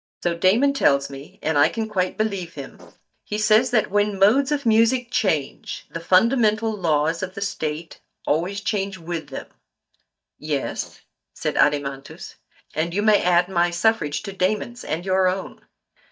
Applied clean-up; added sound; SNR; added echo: neural mask model DeepFilterNet 3.